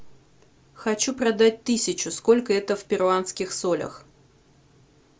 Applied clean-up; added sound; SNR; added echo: none; none; none; none.